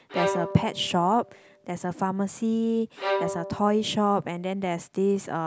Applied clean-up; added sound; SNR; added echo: none; Bowed string instrument; 8 dB; none.